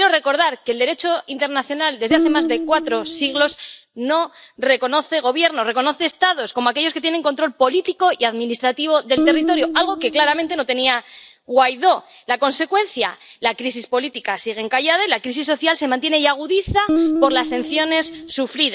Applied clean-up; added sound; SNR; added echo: neural mask model DeepFilterNet 3.